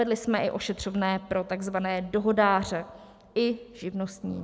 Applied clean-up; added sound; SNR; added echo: none; none; none; none.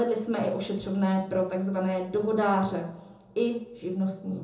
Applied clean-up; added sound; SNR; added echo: none; none; none; reverberation time 0.5 s.